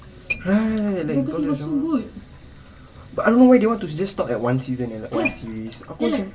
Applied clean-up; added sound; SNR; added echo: none; Sink (filling or washing) / Water tap, faucet; 17 dB; reverberation time 0.2 s.